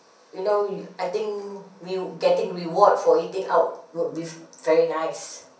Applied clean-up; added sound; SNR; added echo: none; none; none; reverberation time 0.6 s.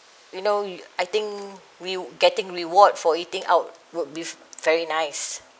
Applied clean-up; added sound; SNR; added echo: none; none; none; none.